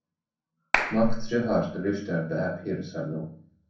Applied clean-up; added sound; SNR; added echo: none; Clapping; -2 dB; reverberation time 0.5 s.